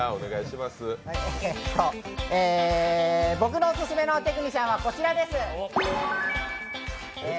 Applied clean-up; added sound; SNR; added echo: none; none; none; none.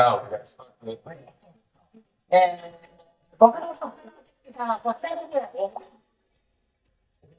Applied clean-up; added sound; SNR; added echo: neural mask model DeepFilterNet 3.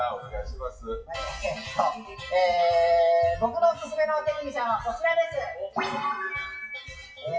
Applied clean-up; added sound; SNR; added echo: classical method WPE with log-MMSE.